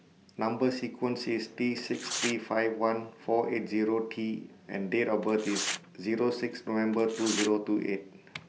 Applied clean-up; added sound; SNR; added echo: none; Tearing; 9 dB; none.